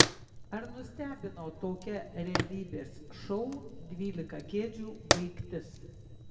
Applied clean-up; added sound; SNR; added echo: none; Fire; -4 dB; reverberation time 1.7 s.